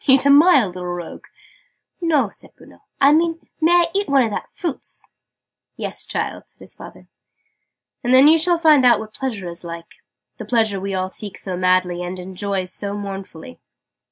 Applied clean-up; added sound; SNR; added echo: none; none; none; none.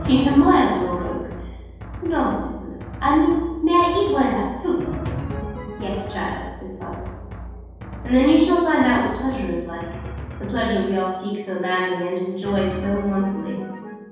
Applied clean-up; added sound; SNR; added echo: none; Drum; 11 dB; reverberation time 1.3 s.